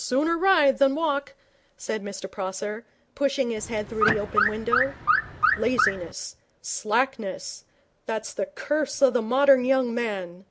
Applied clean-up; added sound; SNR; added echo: none; Alarm / Car; -1 dB; none.